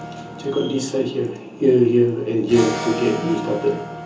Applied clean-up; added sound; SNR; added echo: none; Electric guitar / Acoustic guitar; 11 dB; reverberation time 0.8 s.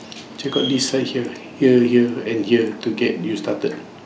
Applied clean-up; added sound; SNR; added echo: none; none; none; none.